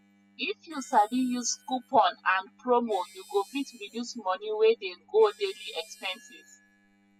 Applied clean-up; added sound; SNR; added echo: classical method spectral subtraction.